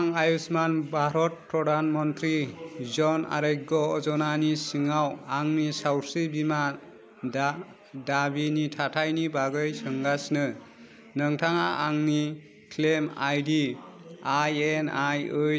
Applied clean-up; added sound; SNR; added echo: none; none; none; none.